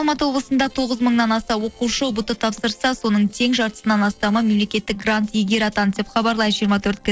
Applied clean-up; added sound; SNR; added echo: neural separator model SepFormer DNS4.